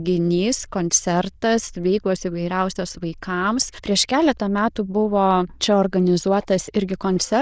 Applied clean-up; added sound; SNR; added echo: neural diffusion model UNIVERSE++.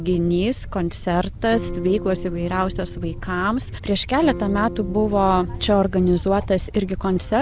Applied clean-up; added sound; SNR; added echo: none; Electric guitar / Strum; 13 dB; none.